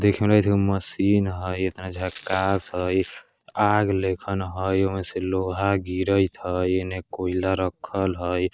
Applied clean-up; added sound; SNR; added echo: neural mask model DeepFilterNet 3.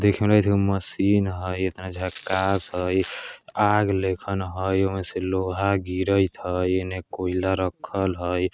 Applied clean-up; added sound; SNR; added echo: neural mask model RNNoise.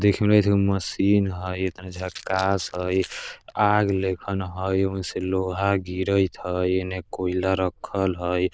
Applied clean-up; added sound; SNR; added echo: neural diffusion model UNIVERSE++.